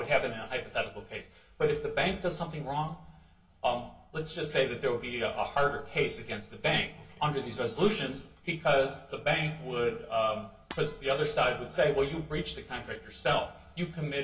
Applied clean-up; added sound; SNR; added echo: none; Shatter; 16 dB; reverberation time 0.2 s.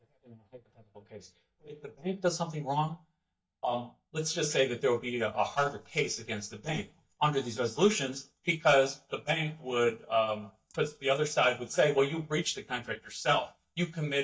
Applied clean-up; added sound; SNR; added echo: neural mask model DeepFilterNet 3.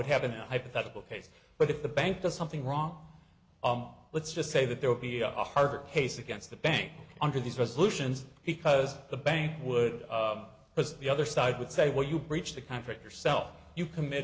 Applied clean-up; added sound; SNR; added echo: none; none; none; none.